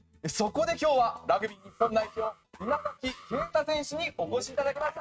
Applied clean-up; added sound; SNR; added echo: neural mask model RNNoise.